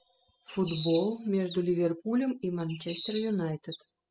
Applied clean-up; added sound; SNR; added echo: classical method spectral subtraction.